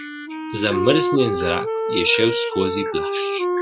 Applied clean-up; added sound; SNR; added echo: classical method Wiener filter.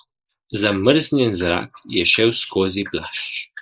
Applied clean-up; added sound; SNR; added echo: neural mask model Resemble Enhance denoiser.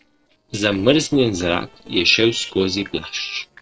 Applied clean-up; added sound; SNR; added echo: neural separator model SepFormer DNS4.